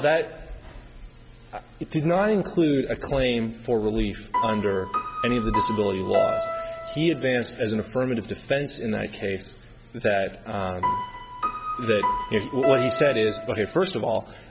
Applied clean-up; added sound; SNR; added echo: none; Piano; 3 dB; none.